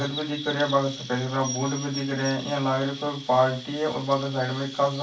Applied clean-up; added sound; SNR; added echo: none; Chirp, tweet; 12 dB; reverberation time 0.2 s.